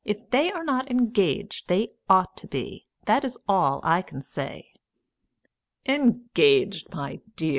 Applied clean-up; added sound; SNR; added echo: none; none; none; none.